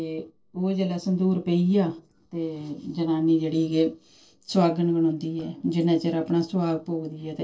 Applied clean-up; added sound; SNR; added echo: neural separator model SepFormer DNS4.